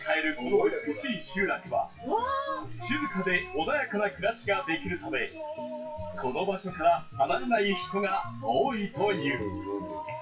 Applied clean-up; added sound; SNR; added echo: classical method WPE with log-MMSE.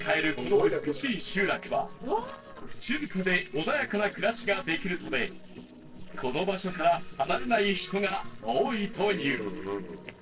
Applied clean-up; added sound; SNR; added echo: neural separator model SepFormer DNS4.